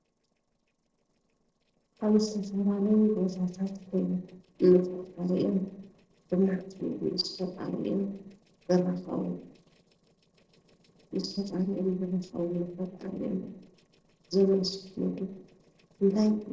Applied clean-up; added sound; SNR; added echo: neural separator model SepFormer DNS4.